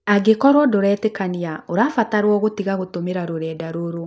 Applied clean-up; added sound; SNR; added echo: none; none; none; none.